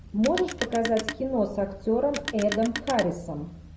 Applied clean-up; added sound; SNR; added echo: none; Telephone; 11 dB; none.